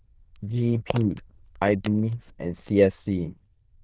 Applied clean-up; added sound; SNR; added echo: neural diffusion model UNIVERSE++.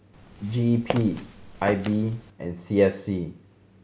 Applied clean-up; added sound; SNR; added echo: none; Walk, footsteps; 11 dB; none.